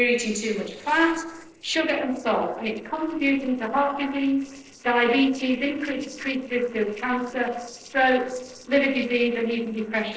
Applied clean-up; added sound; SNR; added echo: neural separator model SepFormer DNS4.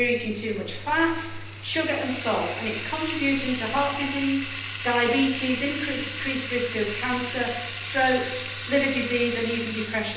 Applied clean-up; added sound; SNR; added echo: none; Bathtub (filling or washing); 3 dB; reverberation time 0.9 s.